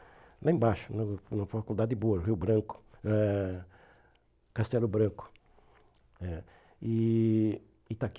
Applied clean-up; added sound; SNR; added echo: none; none; none; none.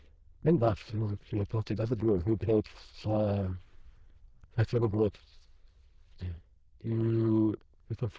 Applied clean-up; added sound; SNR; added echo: neural diffusion model UNIVERSE++.